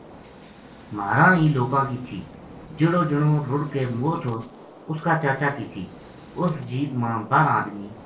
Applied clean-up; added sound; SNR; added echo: none; Gunshot, gunfire; 20 dB; reverberation time 0.3 s.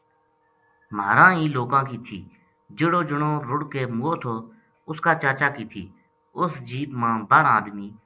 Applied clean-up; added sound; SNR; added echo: none; none; none; none.